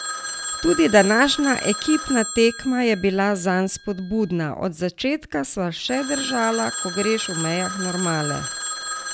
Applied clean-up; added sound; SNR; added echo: none; Telephone; 8 dB; none.